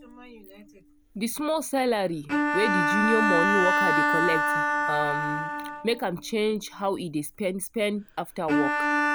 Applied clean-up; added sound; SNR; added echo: none; Bowed string instrument; -1 dB; none.